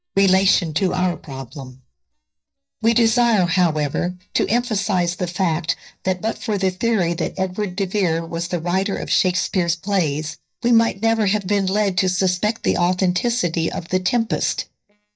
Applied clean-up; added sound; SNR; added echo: neural mask model DeepFilterNet 3.